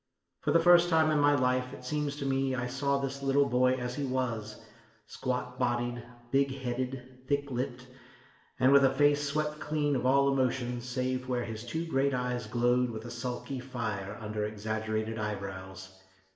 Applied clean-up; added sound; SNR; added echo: none; none; none; reverberation time 0.9 s.